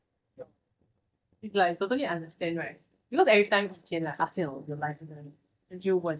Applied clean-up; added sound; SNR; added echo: neural mask model DeepFilterNet 3.